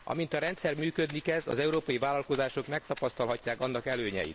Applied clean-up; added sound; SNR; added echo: none; Rattle (instrument); 14 dB; none.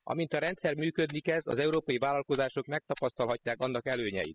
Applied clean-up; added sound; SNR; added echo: classical method spectral subtraction.